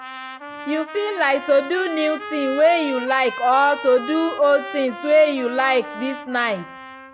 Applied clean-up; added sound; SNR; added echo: none; Trumpet; 13 dB; none.